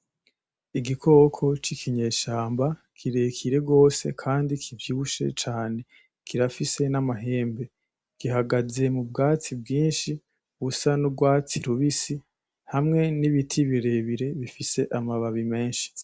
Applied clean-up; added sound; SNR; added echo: none; none; none; none.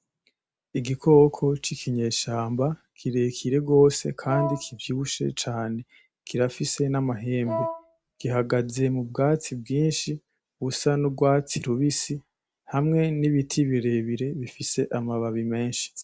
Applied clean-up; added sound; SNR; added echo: none; Wind instrument, woodwind instrument; 6 dB; none.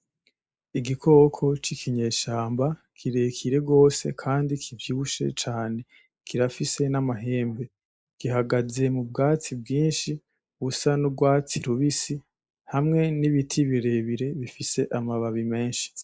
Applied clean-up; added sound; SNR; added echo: neural mask model Resemble Enhance denoiser.